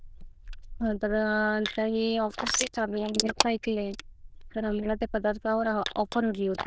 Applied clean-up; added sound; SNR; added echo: neural diffusion model UNIVERSE++.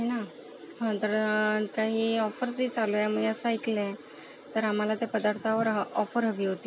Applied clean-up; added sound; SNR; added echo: none; none; none; none.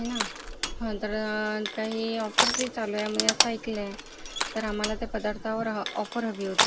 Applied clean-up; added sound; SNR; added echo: none; Crushing; 0 dB; none.